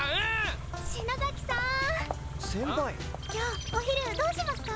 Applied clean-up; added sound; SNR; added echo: none; Idling / Car; 7 dB; none.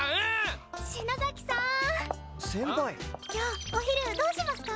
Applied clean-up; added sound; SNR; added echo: none; none; none; none.